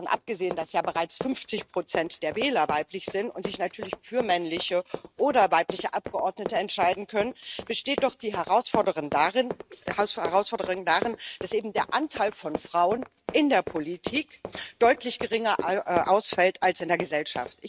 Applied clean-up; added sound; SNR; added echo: neural mask model RNNoise.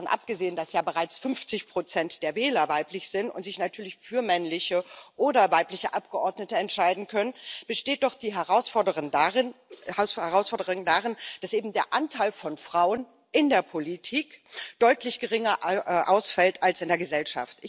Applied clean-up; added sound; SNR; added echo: none; none; none; none.